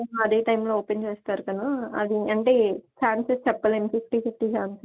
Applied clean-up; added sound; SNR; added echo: none; none; none; none.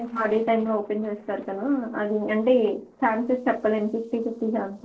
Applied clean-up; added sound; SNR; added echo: neural separator model SepFormer DNS4.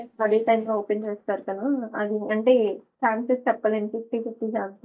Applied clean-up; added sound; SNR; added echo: neural mask model DeepFilterNet 3.